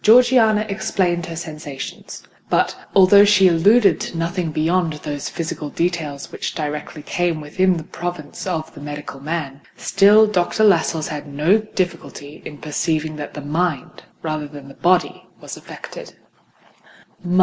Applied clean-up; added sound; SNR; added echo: none; none; none; none.